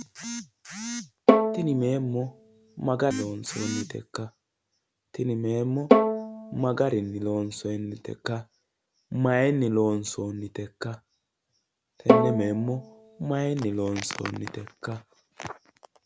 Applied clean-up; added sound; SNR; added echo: none; Bowed string instrument; -3 dB; none.